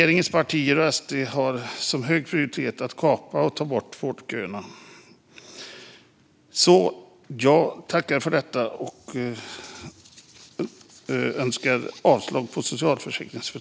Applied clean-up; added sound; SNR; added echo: none; none; none; none.